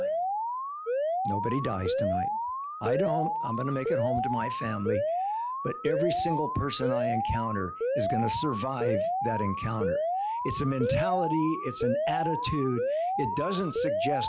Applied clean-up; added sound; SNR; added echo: classical method log-MMSE.